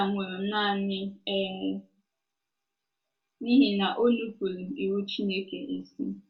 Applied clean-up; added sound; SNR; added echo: none; none; none; reverberation time 0.2 s.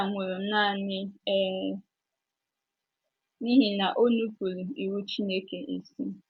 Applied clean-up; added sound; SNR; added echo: none; none; none; none.